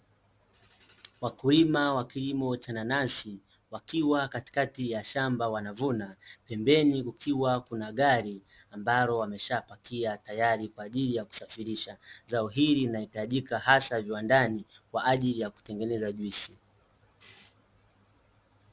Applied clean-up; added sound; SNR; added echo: none; none; none; none.